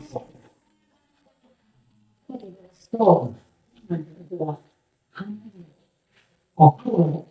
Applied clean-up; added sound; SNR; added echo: neural mask model DeepFilterNet 3.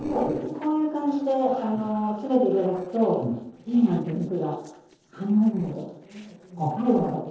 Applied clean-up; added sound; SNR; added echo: neural separator model SepFormer DNS4.